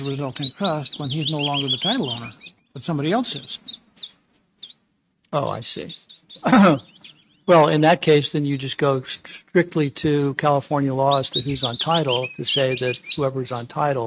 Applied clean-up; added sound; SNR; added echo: neural mask model RNNoise.